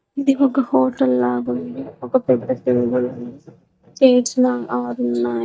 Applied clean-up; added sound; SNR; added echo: neural mask model DeepFilterNet 3.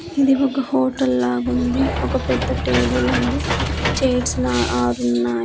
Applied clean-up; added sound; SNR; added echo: none; Engine / Mechanisms; 3 dB; none.